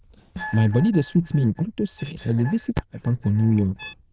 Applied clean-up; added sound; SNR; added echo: neural diffusion model UNIVERSE++.